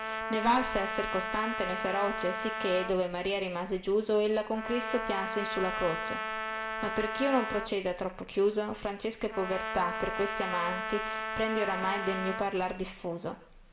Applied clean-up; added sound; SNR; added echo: none; Trumpet; 5 dB; reverberation time 1.3 s.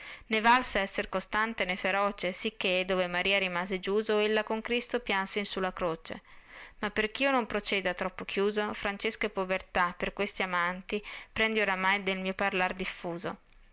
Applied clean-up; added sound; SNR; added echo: none; none; none; none.